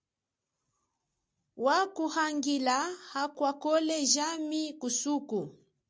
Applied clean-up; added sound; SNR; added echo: none; none; none; none.